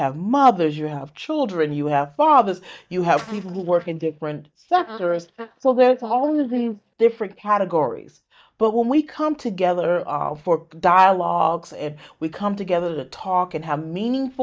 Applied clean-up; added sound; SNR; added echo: neural mask model DeepFilterNet 3.